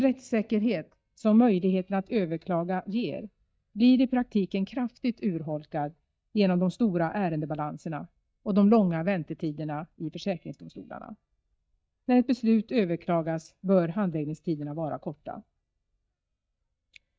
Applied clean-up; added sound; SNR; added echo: neural mask model DeepFilterNet 3.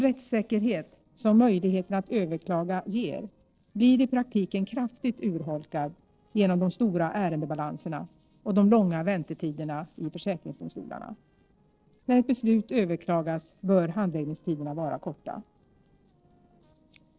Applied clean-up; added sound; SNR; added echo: neural separator model SepFormer DNS4.